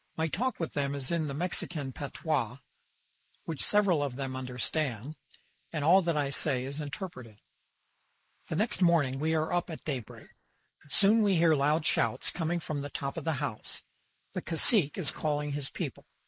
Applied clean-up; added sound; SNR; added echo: neural mask model Resemble Enhance denoiser.